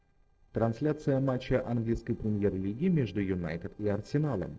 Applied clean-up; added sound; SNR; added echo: neural separator model SepFormer DNS4.